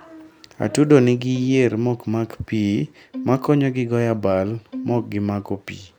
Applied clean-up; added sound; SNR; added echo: none; Bowed string instrument; 15 dB; none.